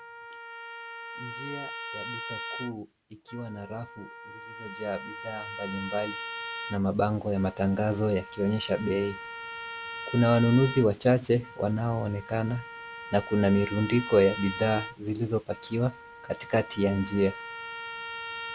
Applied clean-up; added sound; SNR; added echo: none; Trumpet; 12 dB; none.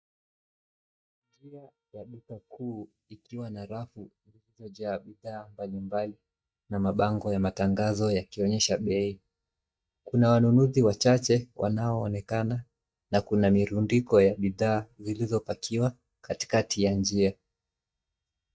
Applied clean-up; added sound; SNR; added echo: neural mask model DeepFilterNet 3.